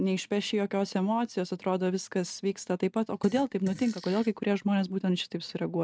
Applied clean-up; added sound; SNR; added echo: neural mask model RNNoise.